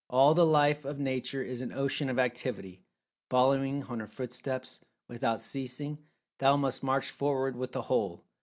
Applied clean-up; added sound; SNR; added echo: none; none; none; none.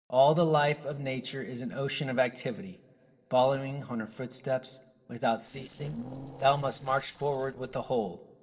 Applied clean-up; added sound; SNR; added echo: neural separator model SepFormer DNS4.